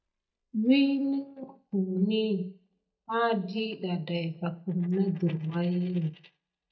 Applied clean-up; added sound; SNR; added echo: neural mask model DeepFilterNet 3.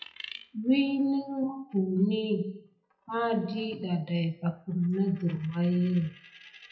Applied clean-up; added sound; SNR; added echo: classical method WPE with log-MMSE.